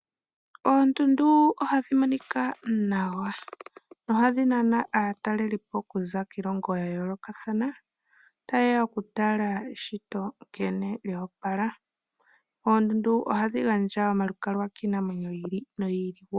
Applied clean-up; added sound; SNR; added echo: none; none; none; none.